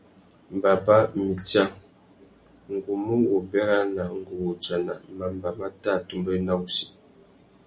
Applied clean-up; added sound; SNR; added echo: none; none; none; none.